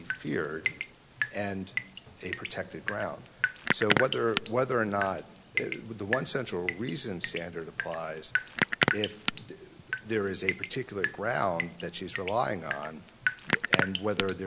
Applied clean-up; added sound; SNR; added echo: none; Drip; 0 dB; none.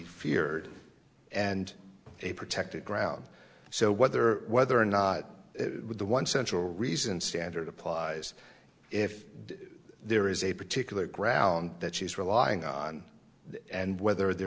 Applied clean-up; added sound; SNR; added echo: none; none; none; none.